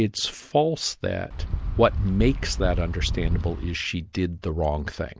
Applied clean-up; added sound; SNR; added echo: none; Wind; 1 dB; none.